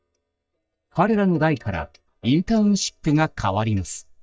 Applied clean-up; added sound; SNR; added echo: neural mask model DeepFilterNet 3.